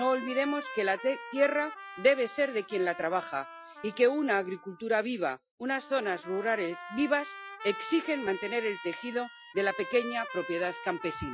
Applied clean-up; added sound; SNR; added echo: classical method Wiener filter.